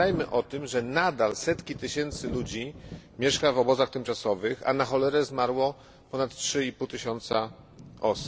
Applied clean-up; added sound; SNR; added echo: none; Thunder; 16 dB; none.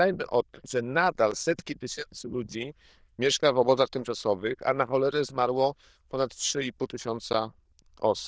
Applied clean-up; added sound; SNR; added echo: neural diffusion model UNIVERSE++.